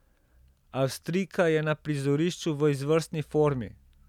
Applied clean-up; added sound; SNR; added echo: none; none; none; none.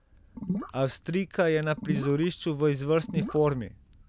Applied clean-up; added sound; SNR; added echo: none; Gurgling / Liquid; 9 dB; none.